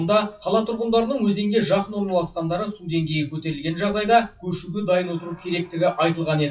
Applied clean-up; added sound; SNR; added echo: classical method WPE with log-MMSE.